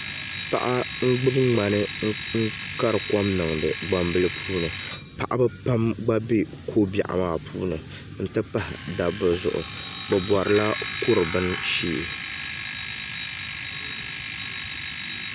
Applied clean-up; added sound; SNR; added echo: none; Alarm; 5 dB; none.